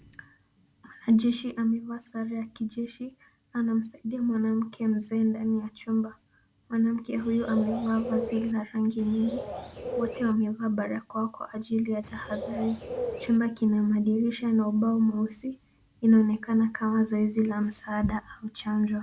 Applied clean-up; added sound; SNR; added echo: none; Bird; 8 dB; none.